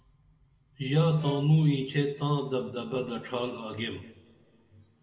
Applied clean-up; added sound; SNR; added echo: none; Bowed string instrument; 18 dB; reverberation time 1.5 s.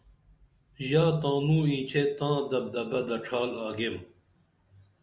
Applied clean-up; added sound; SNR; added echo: none; none; none; none.